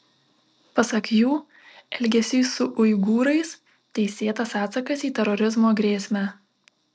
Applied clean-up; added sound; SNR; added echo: none; none; none; none.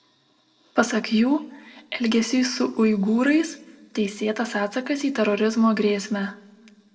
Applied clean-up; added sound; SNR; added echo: none; none; none; reverberation time 0.8 s.